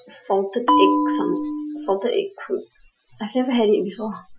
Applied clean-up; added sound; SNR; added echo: classical method Wiener filter.